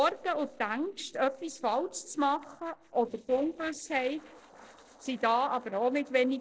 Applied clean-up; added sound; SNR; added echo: neural separator model SepFormer DNS4.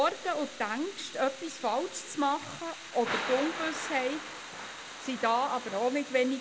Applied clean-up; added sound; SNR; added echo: none; Thunder / Rain; 9 dB; none.